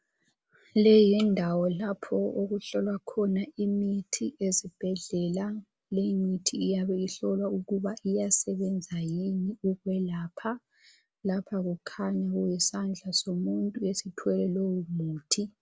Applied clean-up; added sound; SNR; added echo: none; none; none; none.